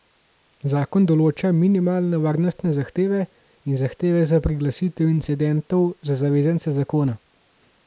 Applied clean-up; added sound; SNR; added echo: none; none; none; none.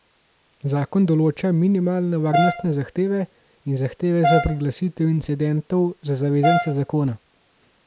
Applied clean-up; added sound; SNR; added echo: none; Brass instrument; 2 dB; none.